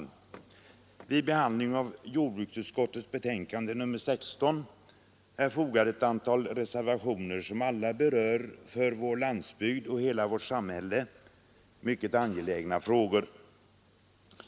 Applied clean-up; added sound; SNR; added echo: none; none; none; none.